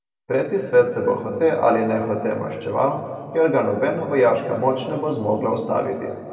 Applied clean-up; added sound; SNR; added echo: none; none; none; reverberation time 2.0 s.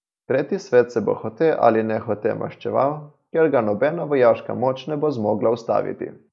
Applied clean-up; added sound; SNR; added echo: none; none; none; none.